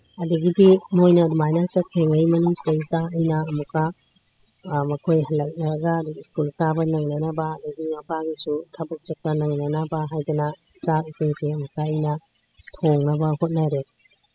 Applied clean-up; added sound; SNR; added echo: classical method spectral subtraction.